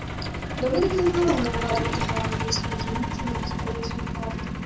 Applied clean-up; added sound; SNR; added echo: none; Truck; 0 dB; none.